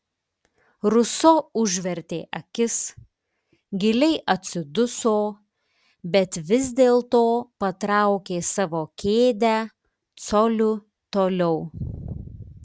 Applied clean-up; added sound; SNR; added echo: none; none; none; none.